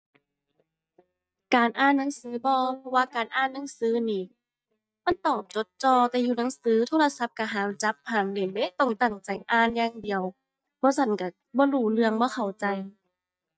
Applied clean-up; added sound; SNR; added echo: neural mask model DeepFilterNet 3.